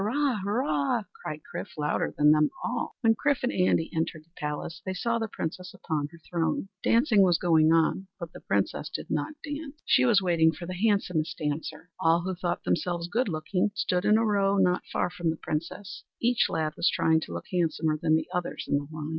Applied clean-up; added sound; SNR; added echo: none; none; none; none.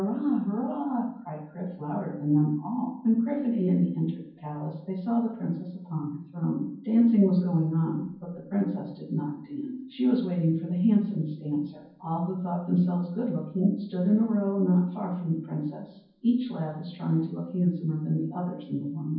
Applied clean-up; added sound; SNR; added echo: none; none; none; reverberation time 0.9 s.